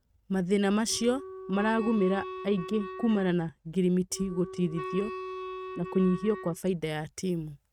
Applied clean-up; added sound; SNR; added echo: neural mask model RNNoise.